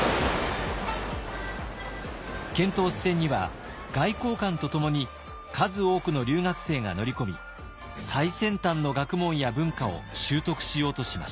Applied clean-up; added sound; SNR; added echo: none; Snare drum + Electric guitar; 17 dB; none.